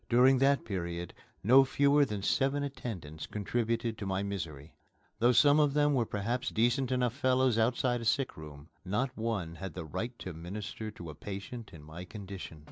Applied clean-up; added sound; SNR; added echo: none; none; none; none.